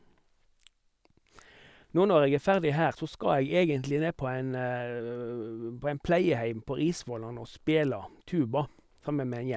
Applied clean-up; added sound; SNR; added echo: none; none; none; none.